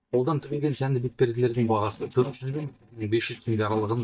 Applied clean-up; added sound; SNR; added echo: neural mask model DeepFilterNet 3.